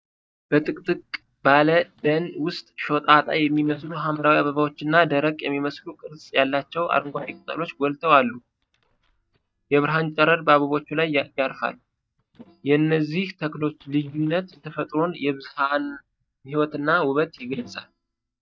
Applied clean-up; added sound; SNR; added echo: neural mask model DeepFilterNet 3.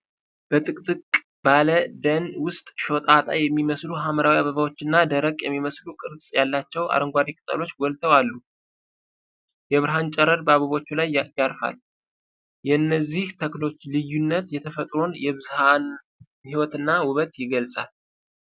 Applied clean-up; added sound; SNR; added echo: none; none; none; none.